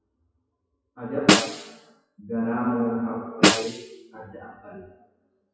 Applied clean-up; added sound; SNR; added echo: classical method WPE with log-MMSE.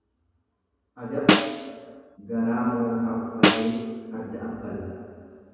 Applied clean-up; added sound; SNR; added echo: none; Snare drum; -4 dB; reverberation time 2.2 s.